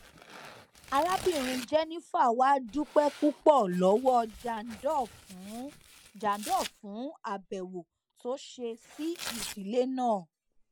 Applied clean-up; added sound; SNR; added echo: none; Tearing; 16 dB; none.